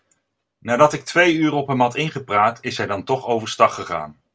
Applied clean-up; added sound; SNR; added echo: none; none; none; none.